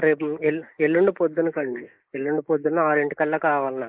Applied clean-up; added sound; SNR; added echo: neural mask model Resemble Enhance denoiser.